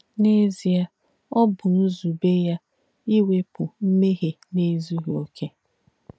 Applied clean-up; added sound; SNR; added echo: none; none; none; none.